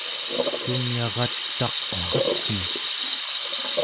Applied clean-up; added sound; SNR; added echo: none; Sink (filling or washing) / Water tap, faucet; -5 dB; none.